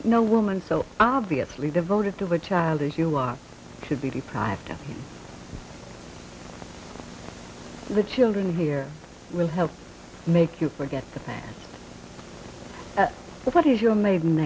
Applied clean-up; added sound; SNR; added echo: none; none; none; none.